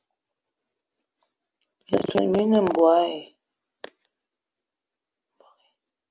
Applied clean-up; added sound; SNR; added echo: none; none; none; none.